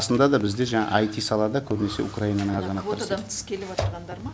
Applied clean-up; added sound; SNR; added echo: none; none; none; none.